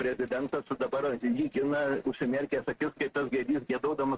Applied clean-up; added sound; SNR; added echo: neural mask model RNNoise.